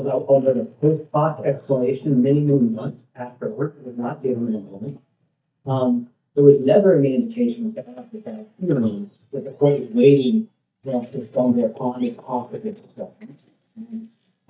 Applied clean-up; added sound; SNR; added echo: neural mask model DeepFilterNet 3.